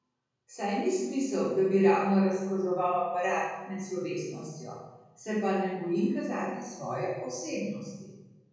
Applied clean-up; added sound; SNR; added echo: none; none; none; reverberation time 1.3 s.